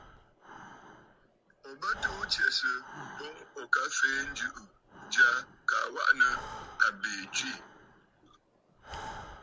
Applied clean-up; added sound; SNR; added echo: none; Breathing; 16 dB; none.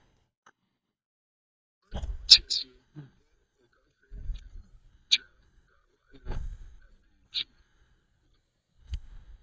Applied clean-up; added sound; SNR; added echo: neural mask model DeepFilterNet 3.